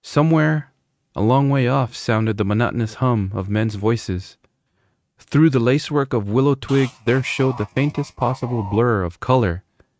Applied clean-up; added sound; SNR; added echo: neural mask model RNNoise.